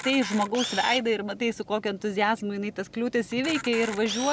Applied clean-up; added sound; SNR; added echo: none; Camera; 12 dB; none.